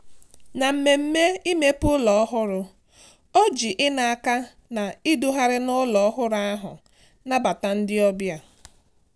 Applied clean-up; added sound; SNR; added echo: none; none; none; none.